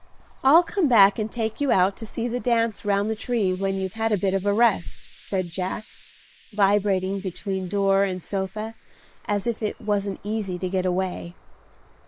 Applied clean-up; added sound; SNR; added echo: neural mask model Resemble Enhance denoiser.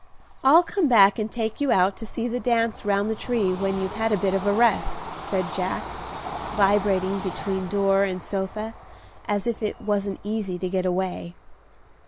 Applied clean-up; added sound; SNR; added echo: none; Train / Bird vocalization, bird call, bird song; 13 dB; none.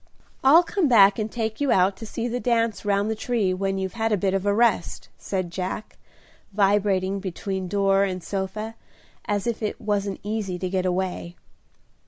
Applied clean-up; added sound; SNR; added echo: none; none; none; none.